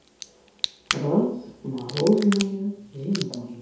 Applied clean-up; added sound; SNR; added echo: none; Crack / Crackle; 10 dB; reverberation time 0.7 s.